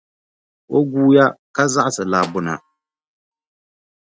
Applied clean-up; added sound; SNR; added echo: neural mask model RNNoise.